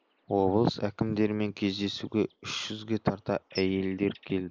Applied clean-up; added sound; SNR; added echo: neural mask model Resemble Enhance denoiser.